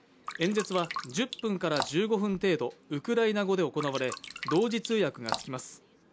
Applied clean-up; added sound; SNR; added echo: none; Drip; 10 dB; none.